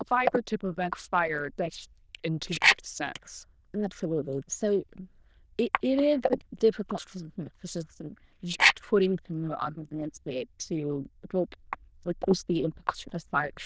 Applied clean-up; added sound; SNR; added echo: neural diffusion model UNIVERSE++.